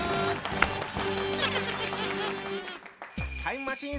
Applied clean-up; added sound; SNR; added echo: none; Tap / Hammer; 7 dB; none.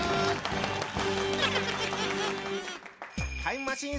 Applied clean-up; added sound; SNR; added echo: none; none; none; none.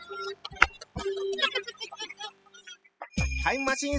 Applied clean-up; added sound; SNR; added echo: classical method spectral subtraction.